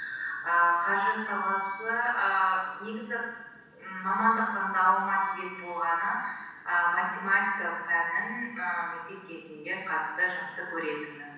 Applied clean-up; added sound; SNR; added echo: none; Wind instrument, woodwind instrument; 19 dB; reverberation time 1.1 s.